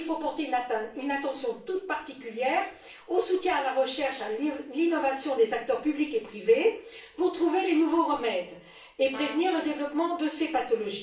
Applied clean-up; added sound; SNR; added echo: none; Brass instrument; 16 dB; reverberation time 0.3 s.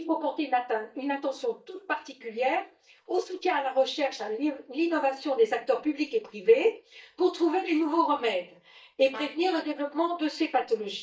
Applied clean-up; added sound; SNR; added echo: neural mask model DeepFilterNet 3.